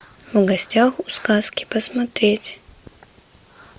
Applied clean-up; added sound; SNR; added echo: none; none; none; none.